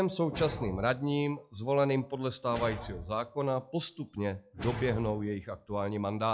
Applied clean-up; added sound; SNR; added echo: classical method log-MMSE.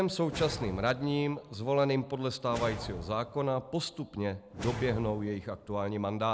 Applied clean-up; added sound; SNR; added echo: none; Whoosh, swoosh, swish; 13 dB; none.